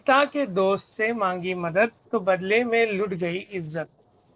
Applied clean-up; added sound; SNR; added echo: neural separator model SepFormer DNS4.